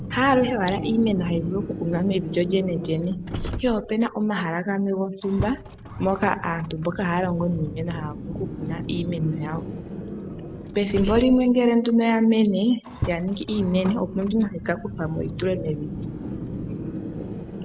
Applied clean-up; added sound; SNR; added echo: none; Car; 9 dB; none.